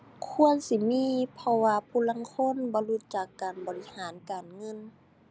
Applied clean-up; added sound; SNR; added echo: none; none; none; none.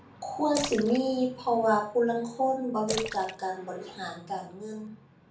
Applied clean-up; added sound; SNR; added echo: none; Splash, splatter; 12 dB; reverberation time 0.4 s.